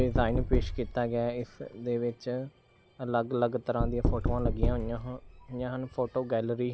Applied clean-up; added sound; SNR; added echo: none; Knock; 2 dB; none.